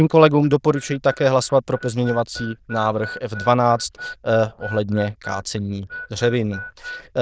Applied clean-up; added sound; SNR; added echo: neural diffusion model UNIVERSE++.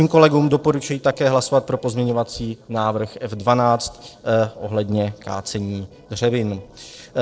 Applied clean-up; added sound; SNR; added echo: neural separator model SepFormer DNS4.